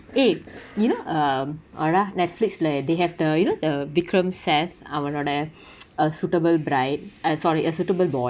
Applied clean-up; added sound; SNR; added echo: none; none; none; none.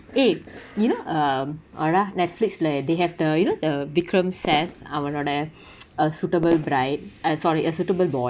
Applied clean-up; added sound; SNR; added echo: none; Fireworks; 15 dB; none.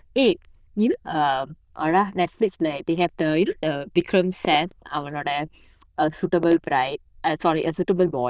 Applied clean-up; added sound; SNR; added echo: neural diffusion model UNIVERSE++.